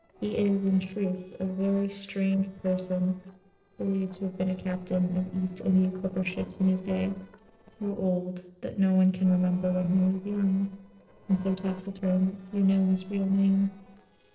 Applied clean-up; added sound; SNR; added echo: neural separator model SepFormer DNS4.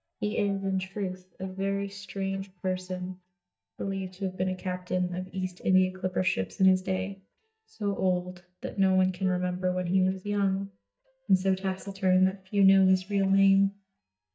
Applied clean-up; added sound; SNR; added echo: neural mask model DeepFilterNet 3.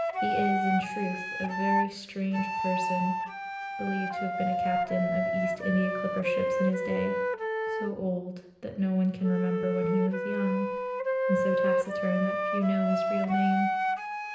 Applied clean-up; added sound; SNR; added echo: none; Wind instrument, woodwind instrument; -1 dB; reverberation time 0.9 s.